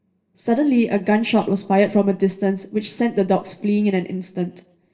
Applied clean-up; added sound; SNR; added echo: none; none; none; reverberation time 0.6 s.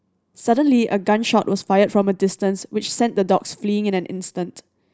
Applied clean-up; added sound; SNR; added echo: none; none; none; none.